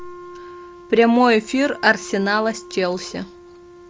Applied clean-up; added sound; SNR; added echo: none; Wind instrument, woodwind instrument; 19 dB; none.